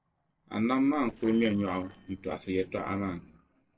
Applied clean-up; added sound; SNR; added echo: neural separator model SepFormer DNS4.